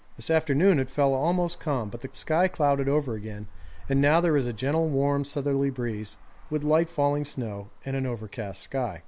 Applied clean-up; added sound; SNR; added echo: none; Traffic noise, roadway noise; 14 dB; none.